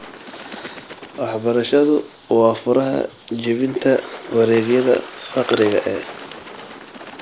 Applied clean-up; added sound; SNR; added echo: none; Water / Bird; 16 dB; none.